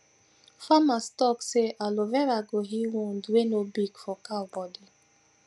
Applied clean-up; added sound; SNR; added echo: none; none; none; none.